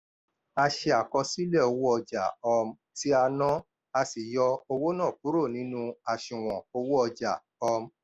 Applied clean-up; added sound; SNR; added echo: none; none; none; none.